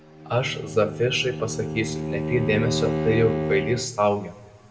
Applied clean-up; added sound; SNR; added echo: none; Bowed string instrument; 4 dB; reverberation time 1.4 s.